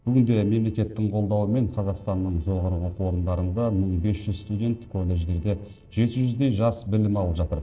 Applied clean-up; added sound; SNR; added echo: neural separator model SepFormer DNS4.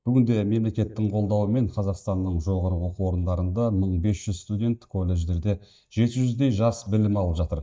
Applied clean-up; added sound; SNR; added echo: neural mask model DeepFilterNet 3.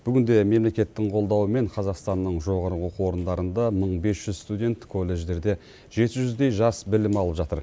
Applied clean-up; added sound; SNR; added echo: none; none; none; none.